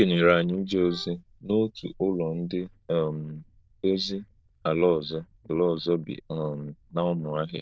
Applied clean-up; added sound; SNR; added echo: neural diffusion model UNIVERSE++.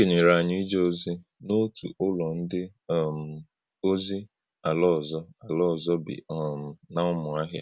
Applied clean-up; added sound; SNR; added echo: none; none; none; none.